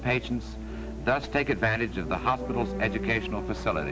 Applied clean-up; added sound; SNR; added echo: none; none; none; none.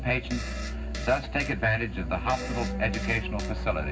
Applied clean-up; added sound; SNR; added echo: none; Fart; 13 dB; reverberation time 0.4 s.